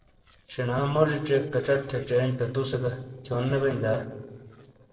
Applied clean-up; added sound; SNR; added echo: neural separator model SepFormer DNS4.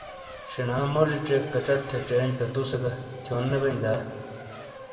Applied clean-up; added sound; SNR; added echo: none; Race car, auto racing; 15 dB; reverberation time 2.1 s.